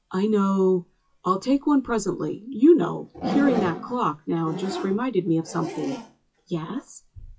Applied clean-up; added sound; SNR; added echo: classical method WPE with log-MMSE.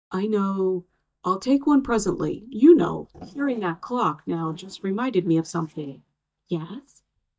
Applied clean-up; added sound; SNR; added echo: neural mask model DeepFilterNet 3.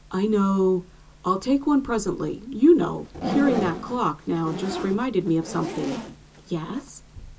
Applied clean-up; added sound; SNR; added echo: none; Zipper (clothing); 11 dB; reverberation time 0.2 s.